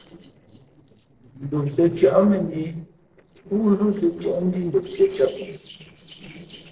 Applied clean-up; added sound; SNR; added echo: neural separator model SepFormer DNS4.